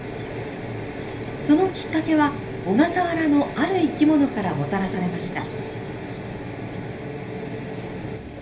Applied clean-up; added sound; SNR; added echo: none; Bird vocalization, bird call, bird song; 11 dB; reverberation time 0.3 s.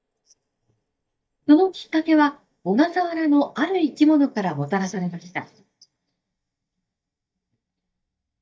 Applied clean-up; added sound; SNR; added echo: neural mask model DeepFilterNet 3.